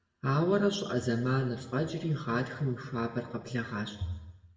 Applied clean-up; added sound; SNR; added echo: none; none; none; reverberation time 1.0 s.